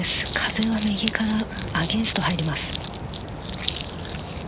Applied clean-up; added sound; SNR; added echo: none; Crumpling, crinkling; 11 dB; none.